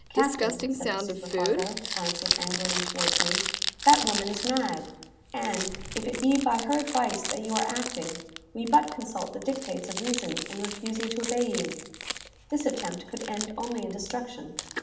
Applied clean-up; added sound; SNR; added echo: none; Crumpling, crinkling; 3 dB; reverberation time 0.9 s.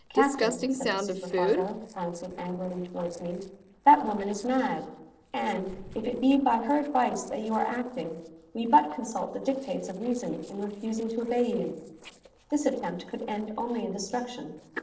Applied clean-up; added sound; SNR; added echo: neural separator model SepFormer DNS4.